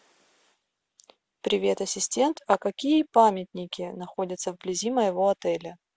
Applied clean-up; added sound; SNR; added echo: none; none; none; none.